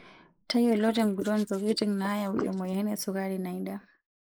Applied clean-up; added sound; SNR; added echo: neural mask model Resemble Enhance denoiser.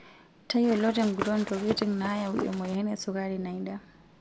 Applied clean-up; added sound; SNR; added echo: none; Run; 9 dB; none.